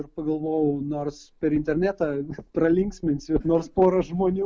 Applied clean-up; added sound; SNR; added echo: none; none; none; none.